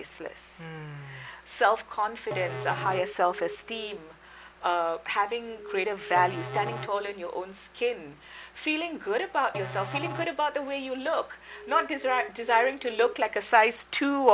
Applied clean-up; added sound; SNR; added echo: none; Alarm + Musical instrument; 11 dB; none.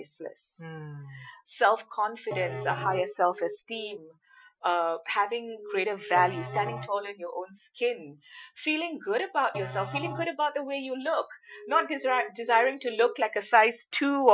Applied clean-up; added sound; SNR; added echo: classical method Wiener filter.